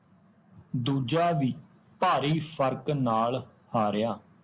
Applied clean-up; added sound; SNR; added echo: none; none; none; none.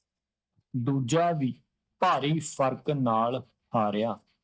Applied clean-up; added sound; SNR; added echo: neural mask model DeepFilterNet 3.